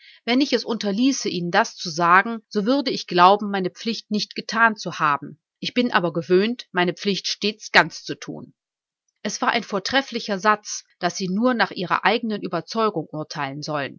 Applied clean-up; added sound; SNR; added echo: none; none; none; none.